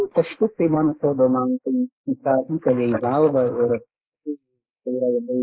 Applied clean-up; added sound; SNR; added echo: neural mask model Resemble Enhance denoiser.